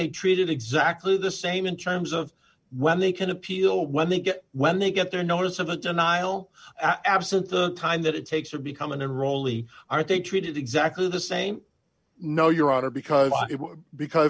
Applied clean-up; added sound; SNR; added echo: none; none; none; none.